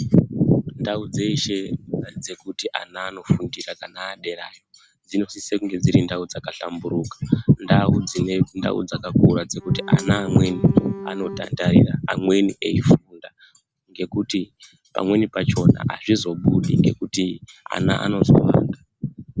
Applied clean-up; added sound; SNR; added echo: none; Bowed string instrument; 13 dB; none.